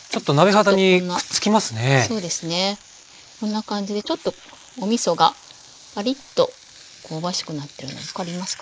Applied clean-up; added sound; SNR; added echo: neural mask model Resemble Enhance denoiser.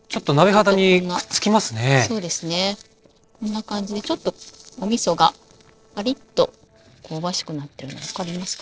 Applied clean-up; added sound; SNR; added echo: neural separator model SepFormer DNS4.